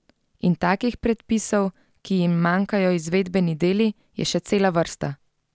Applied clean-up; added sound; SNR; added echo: none; none; none; none.